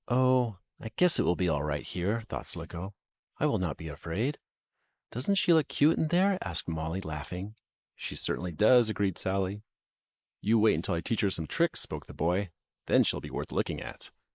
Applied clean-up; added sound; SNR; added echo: neural mask model Resemble Enhance denoiser.